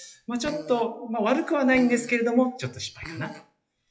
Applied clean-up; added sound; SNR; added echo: classical method WPE with log-MMSE.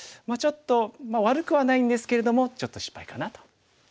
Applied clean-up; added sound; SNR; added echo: none; none; none; none.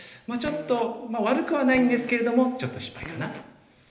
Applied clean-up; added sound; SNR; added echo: none; Fart; 18 dB; reverberation time 1.0 s.